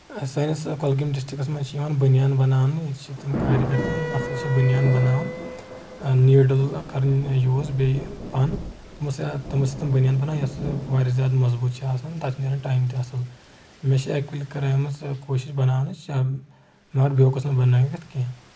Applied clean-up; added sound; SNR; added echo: none; Thunder / Rain + Wind instrument, woodwind instrument; 13 dB; none.